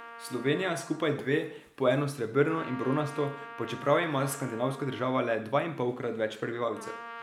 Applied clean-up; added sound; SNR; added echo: none; Trumpet; 16 dB; none.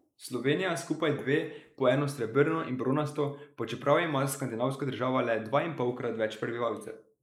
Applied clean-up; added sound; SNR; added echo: neural mask model Resemble Enhance denoiser.